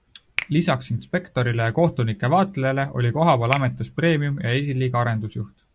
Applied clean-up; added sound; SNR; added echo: none; Finger snapping; 16 dB; none.